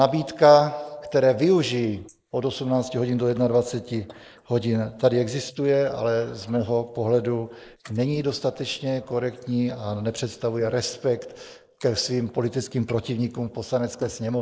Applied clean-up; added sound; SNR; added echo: neural mask model Resemble Enhance denoiser.